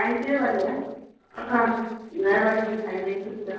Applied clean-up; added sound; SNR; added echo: neural separator model SepFormer DNS4.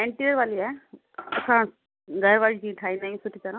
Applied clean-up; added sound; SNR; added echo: none; none; none; none.